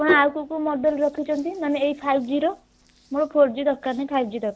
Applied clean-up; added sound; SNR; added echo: none; Hands; 11 dB; none.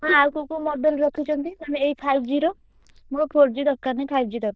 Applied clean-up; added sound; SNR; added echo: neural diffusion model UNIVERSE++.